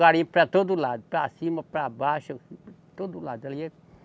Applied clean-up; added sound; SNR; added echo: none; none; none; none.